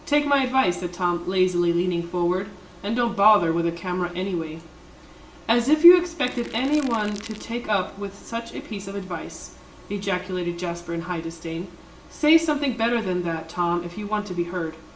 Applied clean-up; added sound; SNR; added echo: none; Crackle; 18 dB; reverberation time 1.1 s.